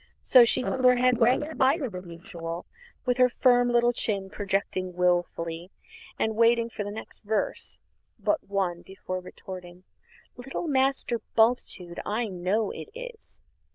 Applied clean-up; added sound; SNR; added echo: neural diffusion model UNIVERSE++.